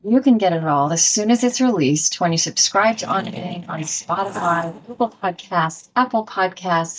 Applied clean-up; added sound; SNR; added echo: neural mask model DeepFilterNet 3.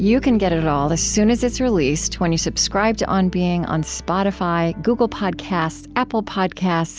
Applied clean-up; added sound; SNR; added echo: none; none; none; none.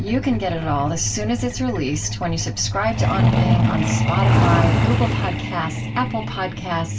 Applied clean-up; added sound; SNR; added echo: none; Truck; -3 dB; reverberation time 0.2 s.